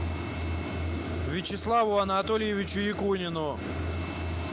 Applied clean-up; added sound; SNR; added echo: none; none; none; none.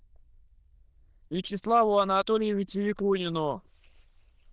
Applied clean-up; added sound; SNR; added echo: neural diffusion model UNIVERSE++.